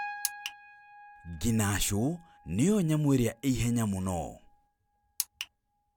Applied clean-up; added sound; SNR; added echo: none; Piano; 19 dB; none.